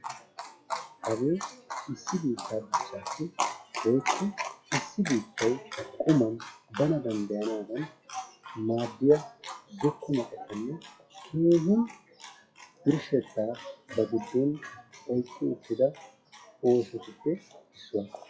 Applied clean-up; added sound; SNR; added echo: classical method WPE with log-MMSE.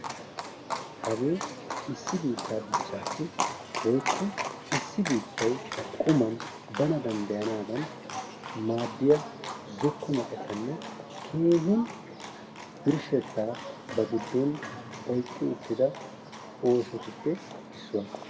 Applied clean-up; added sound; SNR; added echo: none; Livestock, farm animals, working animals; 7 dB; reverberation time 0.9 s.